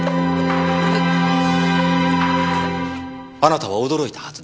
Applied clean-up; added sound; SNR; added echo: none; none; none; none.